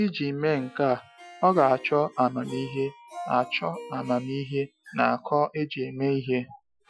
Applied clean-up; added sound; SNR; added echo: classical method Wiener filter.